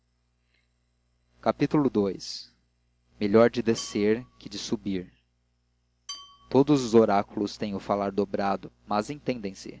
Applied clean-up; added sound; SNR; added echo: none; Dishes, pots, and pans / Glass / Bell; 20 dB; none.